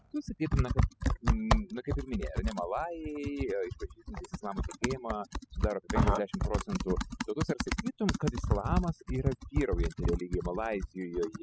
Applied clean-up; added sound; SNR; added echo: classical method spectral subtraction.